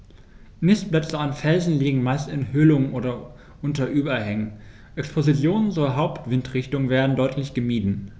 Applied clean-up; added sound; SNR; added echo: none; none; none; none.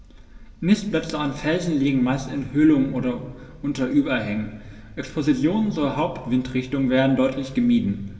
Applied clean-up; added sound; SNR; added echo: none; none; none; reverberation time 1.6 s.